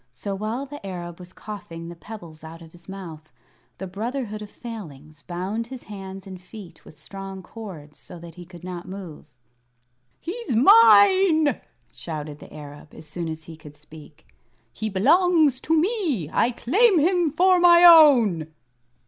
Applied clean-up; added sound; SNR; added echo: none; none; none; none.